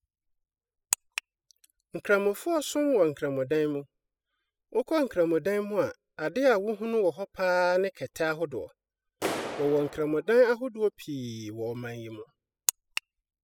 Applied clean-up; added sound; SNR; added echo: classical method spectral subtraction.